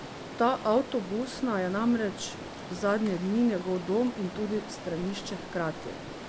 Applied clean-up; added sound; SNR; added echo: none; Stream; 11 dB; none.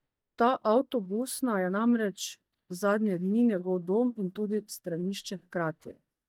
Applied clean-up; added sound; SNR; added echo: neural mask model DeepFilterNet 3.